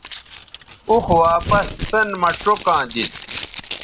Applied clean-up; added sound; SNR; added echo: none; Crumpling, crinkling; 7 dB; none.